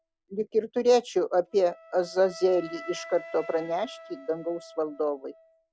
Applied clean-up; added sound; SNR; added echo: none; Wind instrument, woodwind instrument; 19 dB; none.